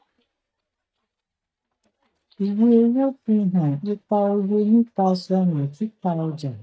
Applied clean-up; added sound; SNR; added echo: neural mask model DeepFilterNet 3.